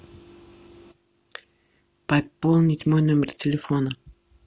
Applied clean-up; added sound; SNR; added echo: none; none; none; none.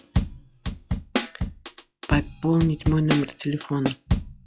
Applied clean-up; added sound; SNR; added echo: classical method log-MMSE.